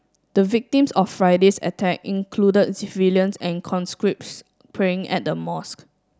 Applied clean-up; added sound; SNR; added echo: none; none; none; none.